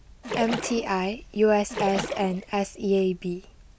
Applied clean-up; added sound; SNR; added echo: none; Splash, splatter; 8 dB; none.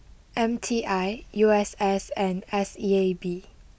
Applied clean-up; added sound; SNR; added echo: none; none; none; none.